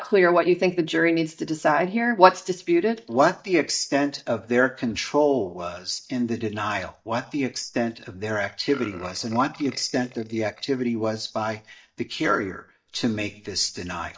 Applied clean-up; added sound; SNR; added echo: neural mask model DeepFilterNet 3.